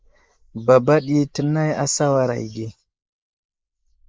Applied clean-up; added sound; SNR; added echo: neural mask model Resemble Enhance denoiser.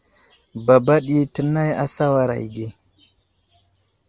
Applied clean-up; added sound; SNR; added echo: none; none; none; none.